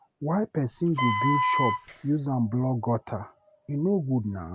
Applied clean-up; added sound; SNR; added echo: none; Wind instrument, woodwind instrument; 0 dB; none.